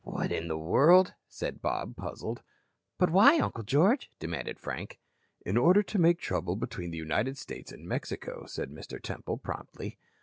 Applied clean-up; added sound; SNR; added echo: none; none; none; none.